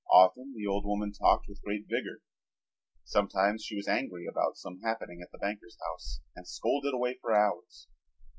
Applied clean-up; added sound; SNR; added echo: none; none; none; none.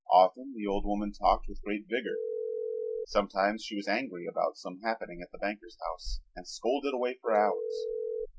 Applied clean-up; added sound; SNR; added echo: none; Telephone; 3 dB; none.